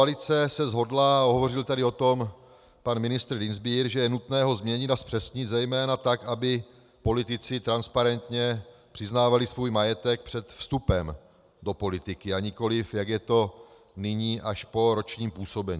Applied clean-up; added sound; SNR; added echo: none; none; none; none.